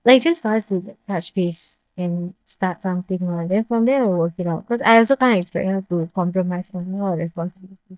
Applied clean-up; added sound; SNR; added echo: neural mask model DeepFilterNet 3.